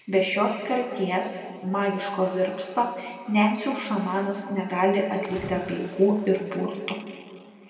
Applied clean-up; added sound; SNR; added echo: none; Splash, splatter; 18 dB; reverberation time 2.2 s.